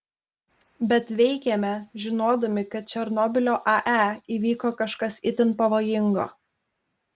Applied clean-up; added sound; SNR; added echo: none; none; none; none.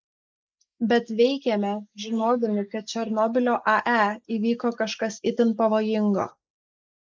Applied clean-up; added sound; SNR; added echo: neural mask model Resemble Enhance denoiser.